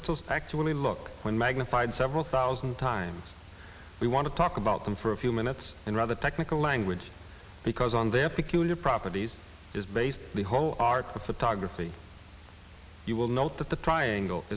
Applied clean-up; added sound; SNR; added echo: none; none; none; none.